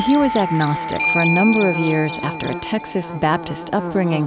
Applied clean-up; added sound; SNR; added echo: none; Buzz / Bird + Doorbell; 5 dB; none.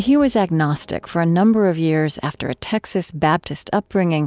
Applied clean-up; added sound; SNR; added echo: none; none; none; none.